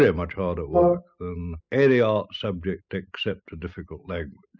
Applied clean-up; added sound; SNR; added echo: classical method spectral subtraction.